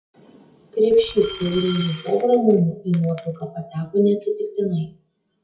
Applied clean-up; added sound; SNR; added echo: classical method WPE with log-MMSE.